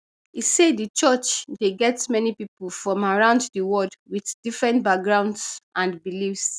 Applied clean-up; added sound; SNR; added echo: none; none; none; none.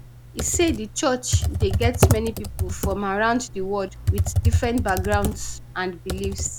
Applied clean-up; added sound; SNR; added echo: none; Computer keyboard; -1 dB; none.